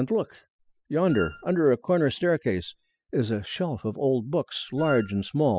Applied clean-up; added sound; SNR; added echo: classical method spectral subtraction.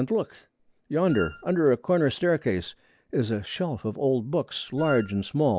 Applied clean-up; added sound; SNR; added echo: none; Wind instrument, woodwind instrument; 13 dB; none.